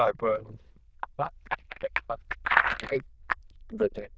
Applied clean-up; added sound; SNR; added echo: neural diffusion model UNIVERSE++.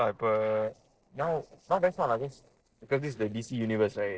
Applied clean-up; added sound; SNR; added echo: neural separator model SepFormer DNS4.